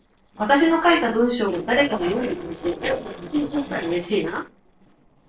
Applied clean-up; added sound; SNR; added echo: neural separator model SepFormer DNS4.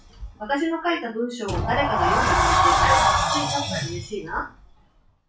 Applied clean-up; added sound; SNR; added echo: classical method WPE with log-MMSE.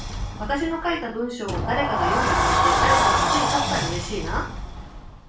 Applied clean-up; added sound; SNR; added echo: none; Sliding door; -5 dB; reverberation time 0.3 s.